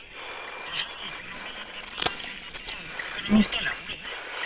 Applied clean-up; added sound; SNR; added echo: neural separator model SepFormer WHAM!.